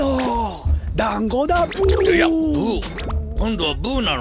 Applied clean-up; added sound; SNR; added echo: none; Run; 6 dB; none.